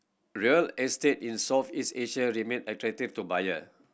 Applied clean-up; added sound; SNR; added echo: none; none; none; none.